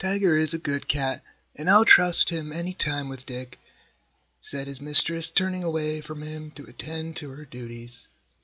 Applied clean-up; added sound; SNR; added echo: none; none; none; none.